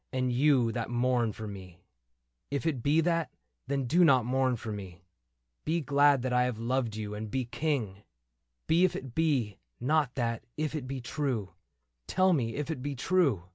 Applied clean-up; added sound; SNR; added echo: none; none; none; none.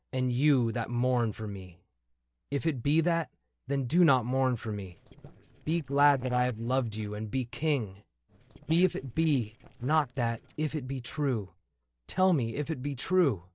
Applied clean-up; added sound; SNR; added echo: neural separator model SepFormer DNS4.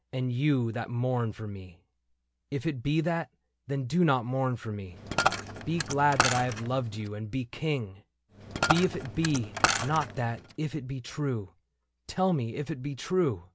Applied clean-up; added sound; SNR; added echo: none; Coin (dropping); 1 dB; none.